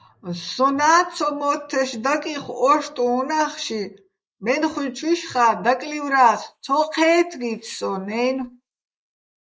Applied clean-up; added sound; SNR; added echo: neural mask model Resemble Enhance denoiser.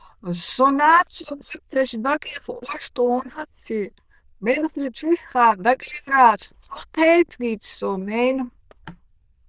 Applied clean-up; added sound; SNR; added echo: neural diffusion model UNIVERSE++.